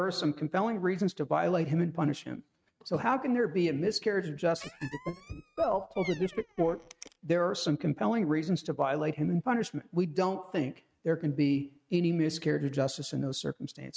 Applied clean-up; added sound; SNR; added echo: neural mask model RNNoise.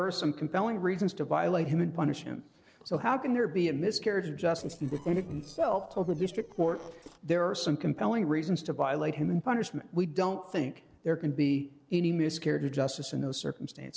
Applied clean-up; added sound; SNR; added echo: neural separator model SepFormer DNS4.